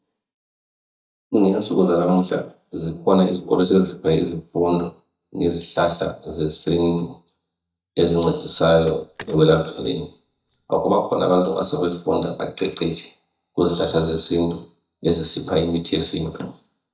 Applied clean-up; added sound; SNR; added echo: neural mask model DeepFilterNet 3.